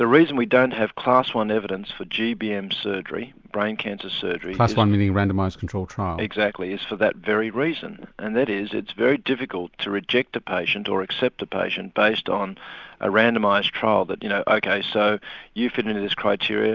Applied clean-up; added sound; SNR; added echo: none; none; none; none.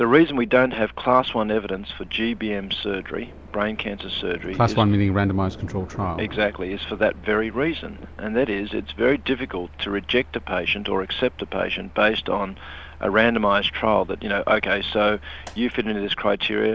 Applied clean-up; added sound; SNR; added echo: none; Mechanical fan + Thunder; 18 dB; none.